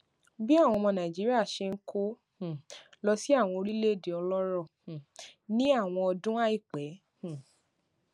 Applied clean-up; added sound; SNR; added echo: none; none; none; none.